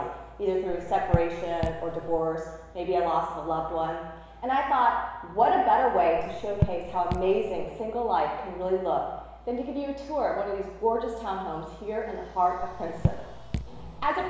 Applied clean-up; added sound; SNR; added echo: none; Raindrop / Drip; 4 dB; reverberation time 1.0 s.